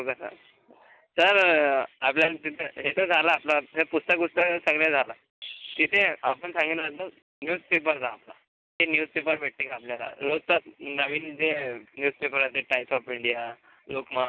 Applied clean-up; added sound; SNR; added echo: none; none; none; none.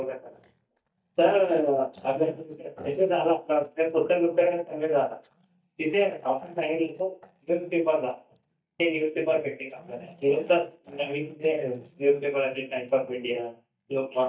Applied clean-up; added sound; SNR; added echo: neural mask model DeepFilterNet 3.